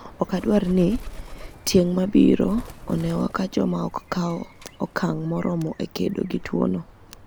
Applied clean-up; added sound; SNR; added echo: none; Bird; 15 dB; none.